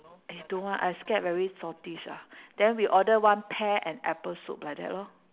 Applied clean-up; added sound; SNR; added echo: none; none; none; none.